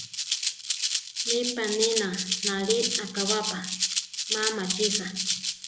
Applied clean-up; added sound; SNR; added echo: none; Rattle (instrument); -2 dB; none.